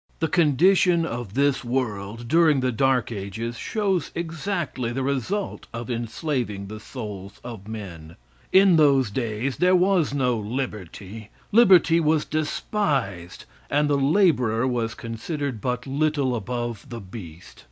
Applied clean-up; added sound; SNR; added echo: none; none; none; none.